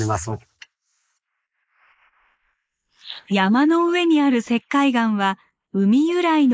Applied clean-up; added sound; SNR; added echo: neural mask model Resemble Enhance denoiser.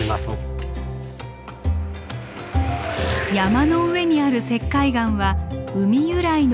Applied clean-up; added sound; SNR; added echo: none; Car passing by / Traffic noise, roadway noise / Engine; 15 dB; none.